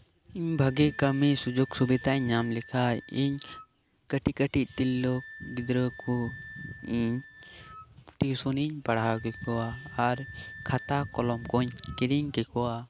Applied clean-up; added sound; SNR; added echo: none; Wind instrument, woodwind instrument; 19 dB; none.